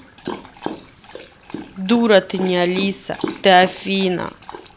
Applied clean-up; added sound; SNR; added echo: none; Dog; 13 dB; none.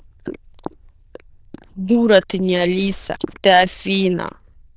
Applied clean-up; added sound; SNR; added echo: neural diffusion model UNIVERSE++.